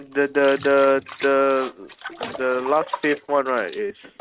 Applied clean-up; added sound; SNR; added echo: neural mask model RNNoise.